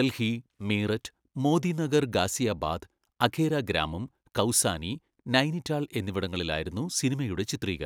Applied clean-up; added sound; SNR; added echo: none; none; none; none.